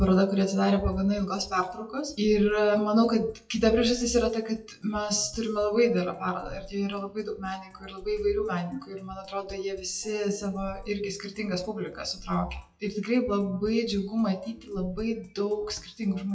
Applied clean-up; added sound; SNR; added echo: classical method WPE with log-MMSE.